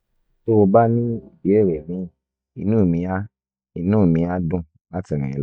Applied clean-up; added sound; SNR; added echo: neural mask model DeepFilterNet 3.